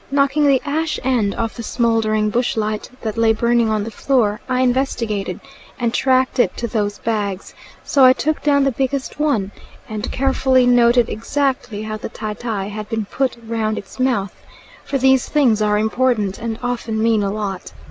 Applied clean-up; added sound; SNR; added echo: none; none; none; none.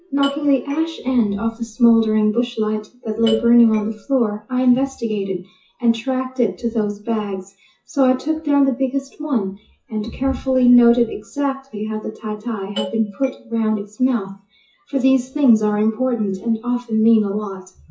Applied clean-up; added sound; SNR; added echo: classical method WPE with log-MMSE.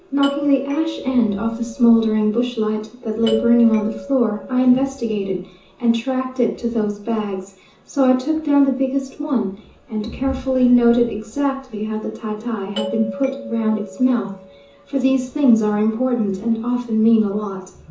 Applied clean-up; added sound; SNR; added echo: none; Doorbell; 13 dB; reverberation time 0.6 s.